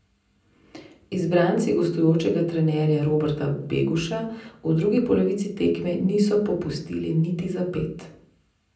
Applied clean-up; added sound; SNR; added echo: none; none; none; reverberation time 0.6 s.